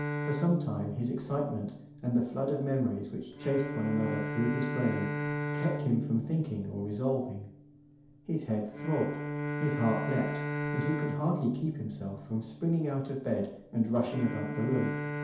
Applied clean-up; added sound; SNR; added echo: none; Bowed string instrument; 5 dB; reverberation time 0.8 s.